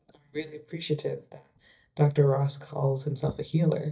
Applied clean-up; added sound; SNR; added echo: neural mask model DeepFilterNet 3.